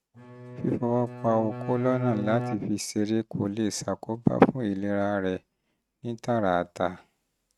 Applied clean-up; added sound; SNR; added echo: neural mask model RNNoise.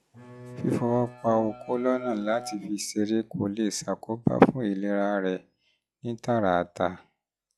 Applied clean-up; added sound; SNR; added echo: classical method log-MMSE.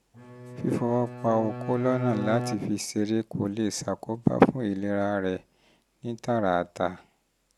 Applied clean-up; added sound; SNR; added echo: none; Bowed string instrument; 9 dB; none.